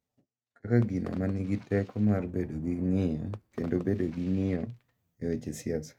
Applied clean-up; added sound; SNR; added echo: neural mask model RNNoise.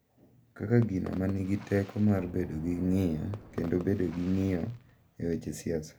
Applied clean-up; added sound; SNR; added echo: none; Fireworks + Explosion; 18 dB; none.